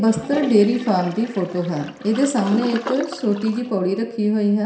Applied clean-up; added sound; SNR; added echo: none; Toilet flush; 13 dB; reverberation time 0.7 s.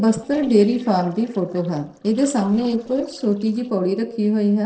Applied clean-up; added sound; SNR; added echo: neural separator model SepFormer DNS4.